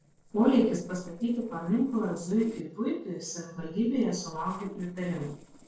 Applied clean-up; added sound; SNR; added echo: neural separator model SepFormer DNS4.